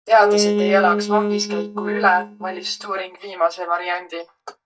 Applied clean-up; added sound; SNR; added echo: neural mask model DeepFilterNet 3.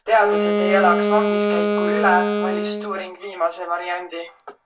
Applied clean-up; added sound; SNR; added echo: none; Wind instrument, woodwind instrument; 0 dB; reverberation time 0.1 s.